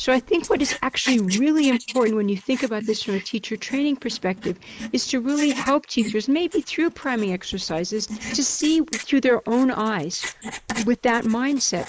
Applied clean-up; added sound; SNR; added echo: neural mask model Resemble Enhance denoiser.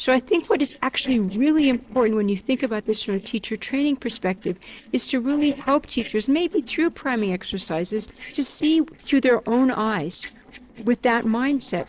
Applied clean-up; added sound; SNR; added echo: neural separator model SepFormer DNS4.